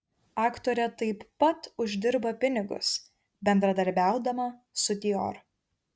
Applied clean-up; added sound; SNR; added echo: none; none; none; none.